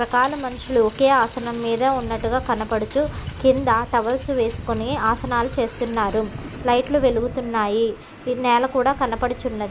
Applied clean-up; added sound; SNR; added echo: none; Rain; 13 dB; none.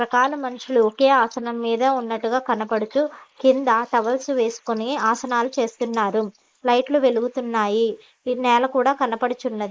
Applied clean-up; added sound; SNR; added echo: neural mask model Resemble Enhance denoiser.